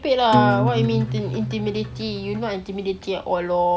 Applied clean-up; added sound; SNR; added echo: none; Acoustic guitar; 2 dB; none.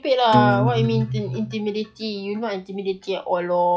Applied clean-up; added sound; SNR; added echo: classical method log-MMSE.